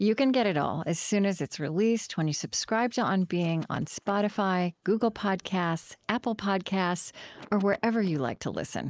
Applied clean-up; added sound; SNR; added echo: neural mask model Resemble Enhance denoiser.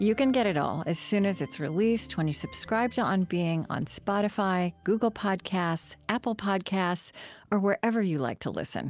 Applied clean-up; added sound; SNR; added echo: none; none; none; none.